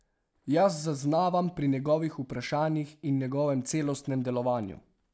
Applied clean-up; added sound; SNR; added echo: none; none; none; none.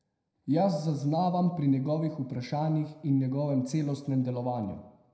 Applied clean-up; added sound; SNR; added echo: none; none; none; reverberation time 0.7 s.